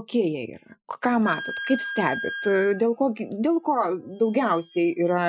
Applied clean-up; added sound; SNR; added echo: classical method Wiener filter.